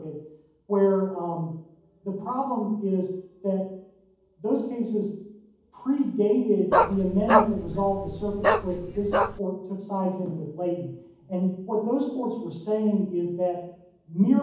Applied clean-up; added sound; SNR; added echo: none; Bark; -2 dB; reverberation time 1.2 s.